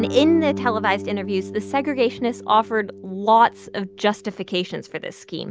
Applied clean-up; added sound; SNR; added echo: none; Guitar; 12 dB; none.